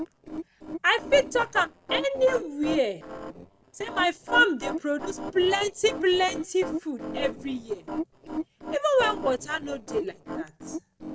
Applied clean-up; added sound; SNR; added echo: neural separator model SepFormer DNS4.